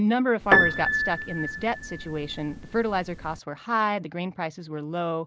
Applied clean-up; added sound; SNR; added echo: none; Piano; 0 dB; none.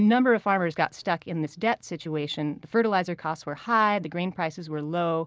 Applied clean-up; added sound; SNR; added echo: none; none; none; none.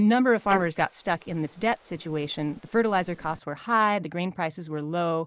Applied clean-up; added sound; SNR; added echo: neural mask model Resemble Enhance denoiser.